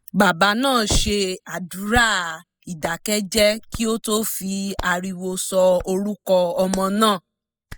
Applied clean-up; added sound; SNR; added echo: classical method spectral subtraction.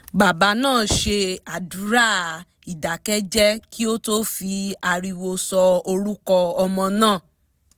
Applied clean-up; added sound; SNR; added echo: none; none; none; none.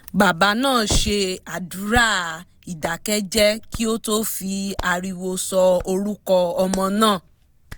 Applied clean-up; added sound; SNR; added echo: none; Hands; 14 dB; none.